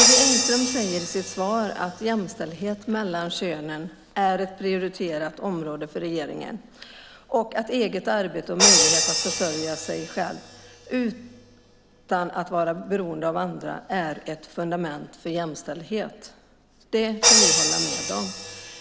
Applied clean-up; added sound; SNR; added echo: none; Crash cymbal; -1 dB; none.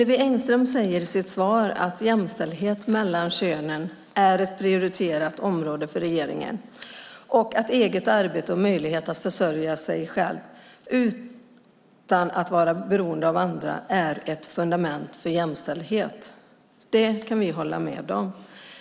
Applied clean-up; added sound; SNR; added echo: none; none; none; none.